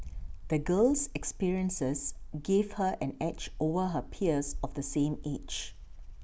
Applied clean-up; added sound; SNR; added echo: none; Wind; 11 dB; none.